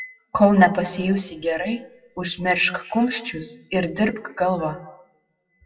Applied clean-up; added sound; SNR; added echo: classical method WPE with log-MMSE.